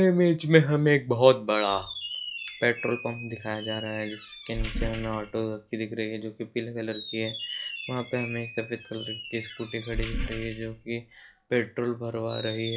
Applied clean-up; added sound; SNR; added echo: classical method log-MMSE.